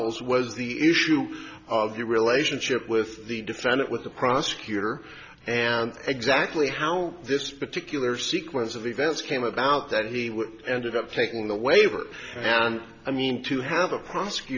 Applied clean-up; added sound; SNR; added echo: none; none; none; none.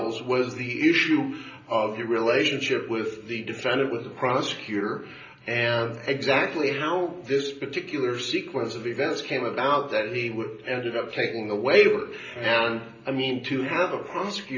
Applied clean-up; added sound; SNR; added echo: none; none; none; reverberation time 0.5 s.